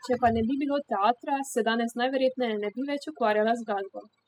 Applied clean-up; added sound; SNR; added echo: classical method spectral subtraction.